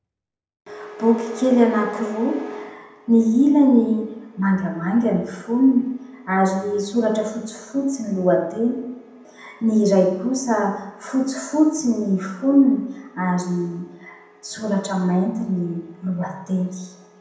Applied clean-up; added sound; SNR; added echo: none; none; none; reverberation time 0.8 s.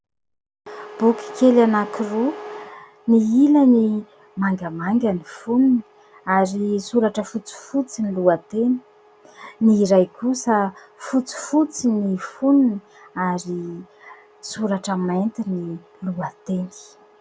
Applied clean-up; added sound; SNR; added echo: none; none; none; none.